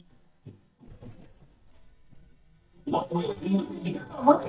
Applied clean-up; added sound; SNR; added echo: neural mask model DeepFilterNet 3.